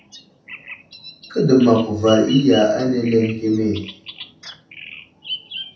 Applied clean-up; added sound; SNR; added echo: none; Bird vocalization, bird call, bird song; 16 dB; reverberation time 0.7 s.